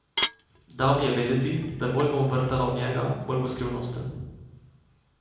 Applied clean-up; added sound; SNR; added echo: none; Dishes, pots, and pans / Glass; 11 dB; reverberation time 0.9 s.